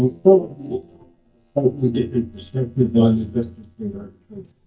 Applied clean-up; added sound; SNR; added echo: neural mask model DeepFilterNet 3.